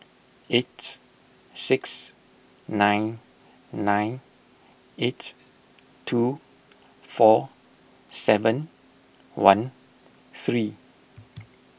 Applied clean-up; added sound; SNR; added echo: none; none; none; none.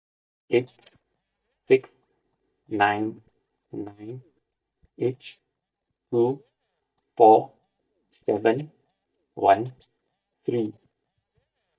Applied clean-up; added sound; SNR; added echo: neural mask model DeepFilterNet 3.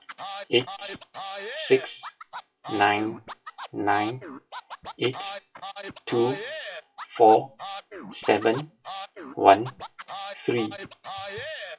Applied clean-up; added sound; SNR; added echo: classical method WPE with log-MMSE.